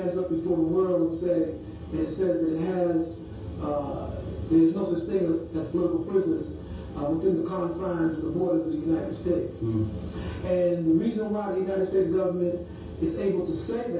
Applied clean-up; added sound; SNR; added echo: none; none; none; reverberation time 0.6 s.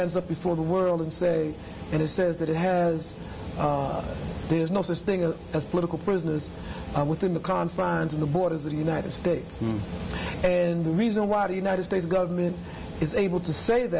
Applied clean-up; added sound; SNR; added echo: none; none; none; none.